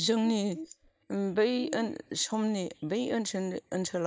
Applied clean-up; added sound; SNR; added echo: neural mask model DeepFilterNet 3.